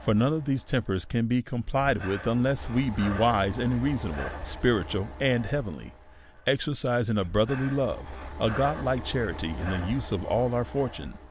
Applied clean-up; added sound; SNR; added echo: none; Breathing; 12 dB; none.